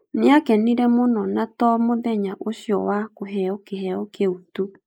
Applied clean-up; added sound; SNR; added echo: neural mask model Resemble Enhance denoiser.